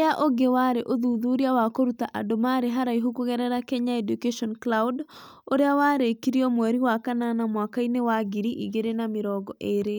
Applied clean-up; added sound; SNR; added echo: none; none; none; none.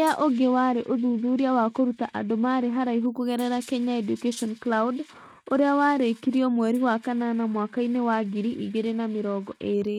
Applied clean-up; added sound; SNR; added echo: neural mask model RNNoise.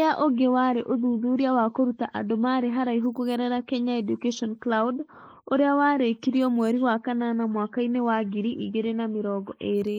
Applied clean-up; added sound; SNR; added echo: neural mask model Resemble Enhance denoiser.